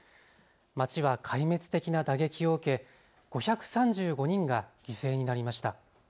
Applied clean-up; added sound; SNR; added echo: none; none; none; none.